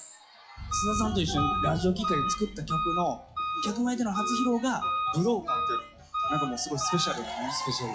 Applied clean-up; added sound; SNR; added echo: classical method log-MMSE.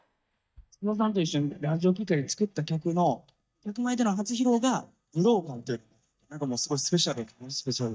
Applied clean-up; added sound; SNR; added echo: neural mask model DeepFilterNet 3.